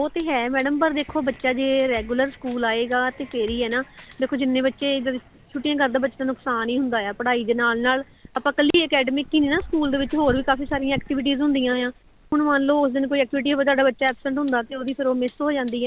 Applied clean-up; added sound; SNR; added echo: none; Fire + Drum kit; 20 dB; none.